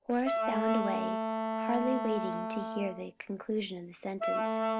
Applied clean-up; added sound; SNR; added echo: none; Wind instrument, woodwind instrument; -1 dB; none.